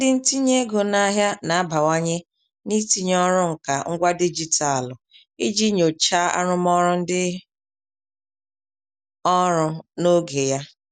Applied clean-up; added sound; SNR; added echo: none; none; none; none.